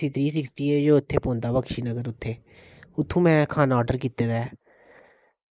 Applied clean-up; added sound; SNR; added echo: neural mask model Resemble Enhance denoiser.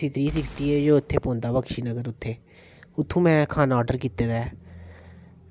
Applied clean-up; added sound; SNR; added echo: none; Boom; 17 dB; none.